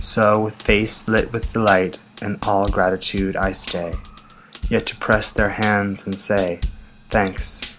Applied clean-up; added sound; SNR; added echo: none; Drum kit; 11 dB; none.